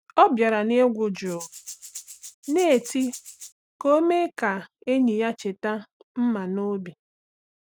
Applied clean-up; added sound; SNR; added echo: none; Rattle (instrument); 17 dB; none.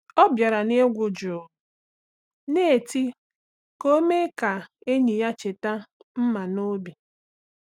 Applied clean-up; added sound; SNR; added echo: none; none; none; none.